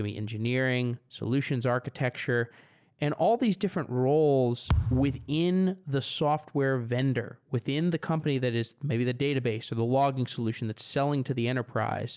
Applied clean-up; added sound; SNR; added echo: none; Thump, thud; 4 dB; none.